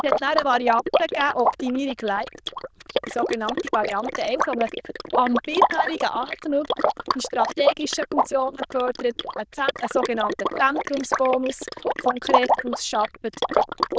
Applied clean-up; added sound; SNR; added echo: neural diffusion model UNIVERSE++.